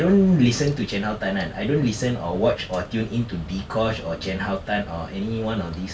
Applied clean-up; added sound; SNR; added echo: none; none; none; none.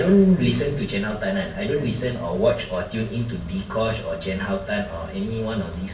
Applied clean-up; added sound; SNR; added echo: none; none; none; reverberation time 1.4 s.